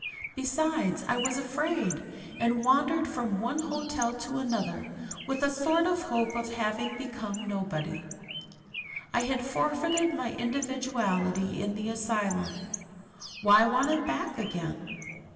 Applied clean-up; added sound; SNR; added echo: none; Bird; 14 dB; reverberation time 2.3 s.